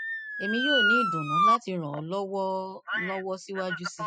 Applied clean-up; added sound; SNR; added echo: classical method spectral subtraction.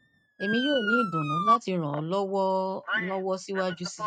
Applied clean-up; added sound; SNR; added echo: neural mask model RNNoise.